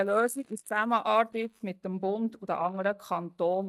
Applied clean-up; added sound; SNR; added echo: neural mask model DeepFilterNet 3.